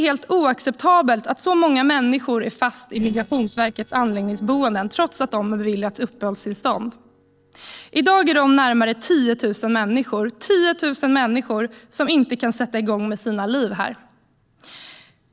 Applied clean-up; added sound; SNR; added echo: neural separator model SepFormer DNS4.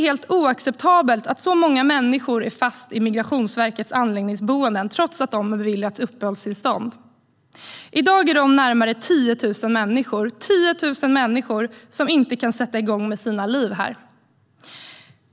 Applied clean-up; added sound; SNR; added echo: none; none; none; none.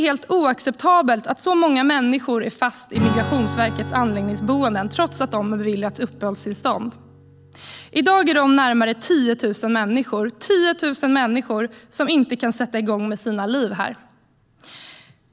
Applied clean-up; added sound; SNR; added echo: none; Strum; 14 dB; none.